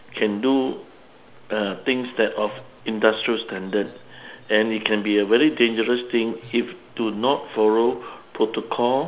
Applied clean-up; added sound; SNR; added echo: none; none; none; none.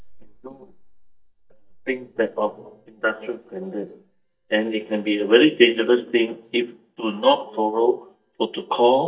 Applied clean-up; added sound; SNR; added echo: neural mask model DeepFilterNet 3.